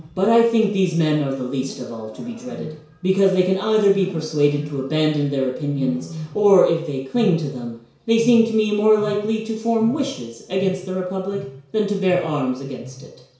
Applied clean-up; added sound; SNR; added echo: none; Wild animals; 18 dB; reverberation time 0.6 s.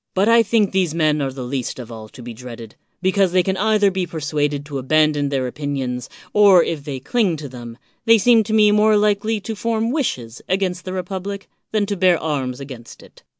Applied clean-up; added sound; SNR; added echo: none; none; none; none.